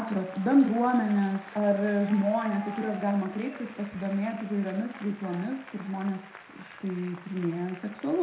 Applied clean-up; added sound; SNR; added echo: none; Applause; 17 dB; reverberation time 0.5 s.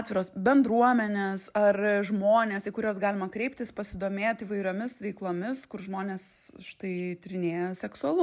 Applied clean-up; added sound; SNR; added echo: none; none; none; none.